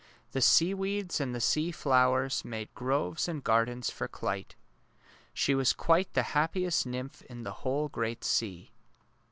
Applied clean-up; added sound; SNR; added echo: none; none; none; none.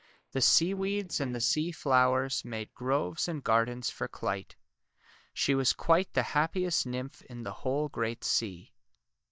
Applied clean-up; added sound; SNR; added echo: neural mask model DeepFilterNet 3.